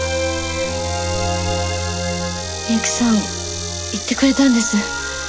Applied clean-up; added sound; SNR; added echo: none; Insect; 9 dB; none.